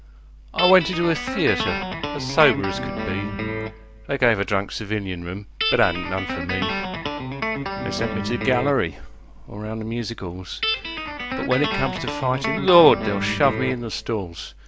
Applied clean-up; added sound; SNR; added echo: none; Guitar; 5 dB; none.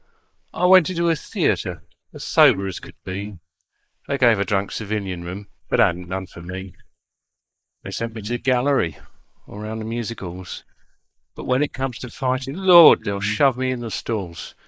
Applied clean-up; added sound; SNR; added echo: neural mask model Resemble Enhance denoiser.